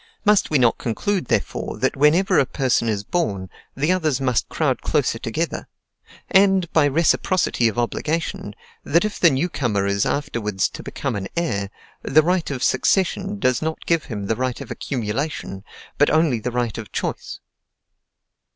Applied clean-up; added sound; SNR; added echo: none; none; none; none.